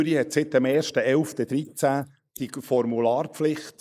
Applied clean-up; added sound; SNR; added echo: neural mask model Resemble Enhance denoiser.